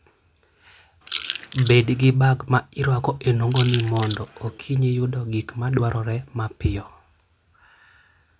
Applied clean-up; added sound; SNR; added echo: none; Chewing, mastication / Crushing; 11 dB; none.